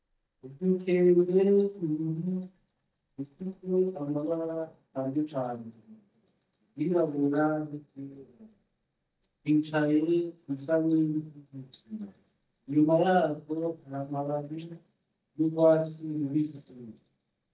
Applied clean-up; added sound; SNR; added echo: neural mask model DeepFilterNet 3.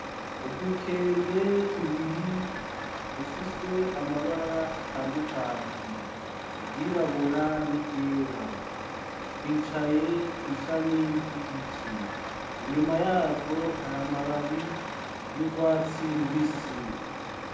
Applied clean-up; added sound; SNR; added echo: none; Truck; 6 dB; reverberation time 0.8 s.